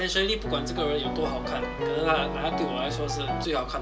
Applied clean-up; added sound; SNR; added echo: none; Piano; 2 dB; reverberation time 0.2 s.